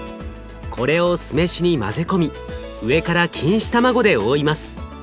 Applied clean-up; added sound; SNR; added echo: none; none; none; none.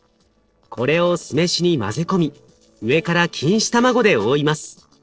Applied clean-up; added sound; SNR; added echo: neural separator model SepFormer DNS4.